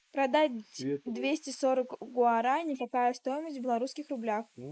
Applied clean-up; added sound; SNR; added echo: neural mask model Resemble Enhance denoiser.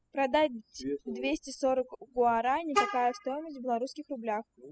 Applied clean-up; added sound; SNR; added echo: classical method spectral subtraction.